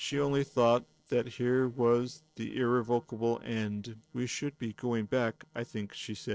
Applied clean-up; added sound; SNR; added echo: neural separator model SepFormer DNS4.